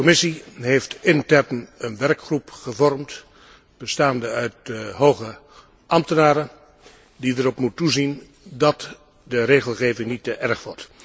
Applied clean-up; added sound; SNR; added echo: none; none; none; none.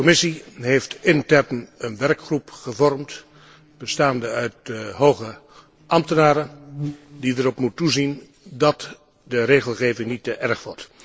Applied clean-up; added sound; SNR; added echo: neural separator model SepFormer DNS4.